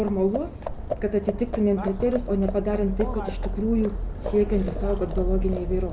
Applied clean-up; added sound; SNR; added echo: none; Livestock, farm animals, working animals; 4 dB; none.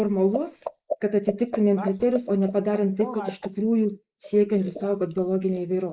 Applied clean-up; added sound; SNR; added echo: neural mask model Resemble Enhance denoiser.